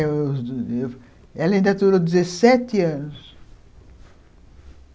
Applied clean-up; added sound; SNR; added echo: none; none; none; none.